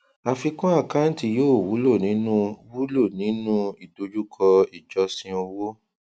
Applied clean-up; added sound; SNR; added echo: none; none; none; none.